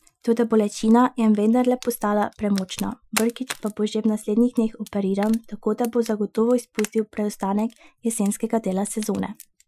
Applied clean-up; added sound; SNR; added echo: classical method Wiener filter.